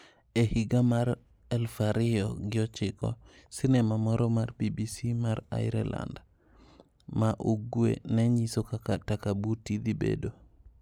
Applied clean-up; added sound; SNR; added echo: none; none; none; none.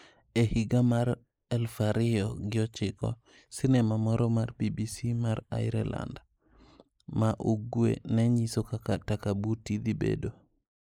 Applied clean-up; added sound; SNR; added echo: neural mask model Resemble Enhance denoiser.